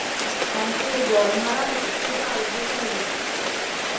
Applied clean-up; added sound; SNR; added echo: none; Rain; -2 dB; reverberation time 0.8 s.